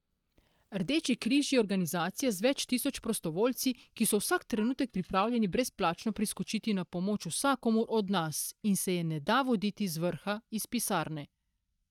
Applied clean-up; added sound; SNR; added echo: neural mask model DeepFilterNet 3.